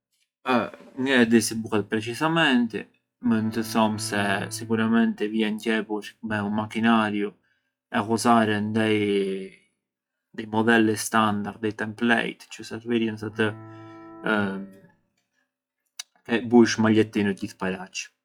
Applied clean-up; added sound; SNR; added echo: classical method log-MMSE.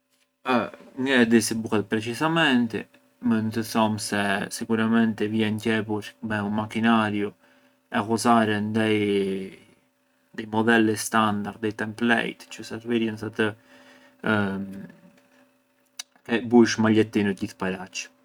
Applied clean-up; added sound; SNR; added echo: none; none; none; none.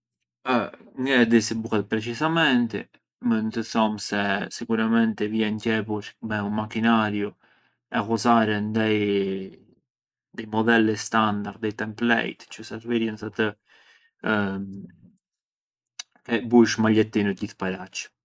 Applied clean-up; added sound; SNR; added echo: neural mask model Resemble Enhance denoiser.